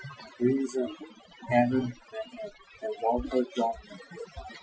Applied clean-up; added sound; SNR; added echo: classical method Wiener filter.